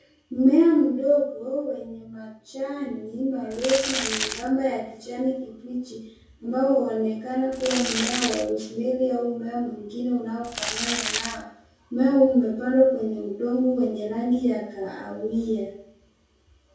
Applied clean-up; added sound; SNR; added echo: none; Crumpling, crinkling; 4 dB; reverberation time 0.6 s.